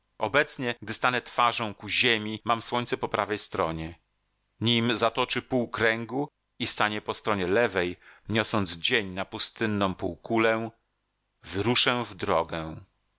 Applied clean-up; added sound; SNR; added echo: none; none; none; none.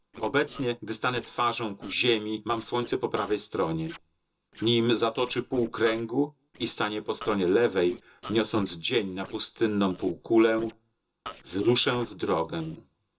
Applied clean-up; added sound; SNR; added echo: neural separator model SepFormer DNS4.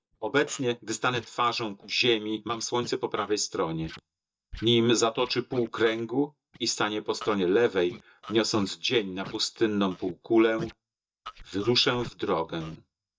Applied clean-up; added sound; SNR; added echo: neural mask model DeepFilterNet 3.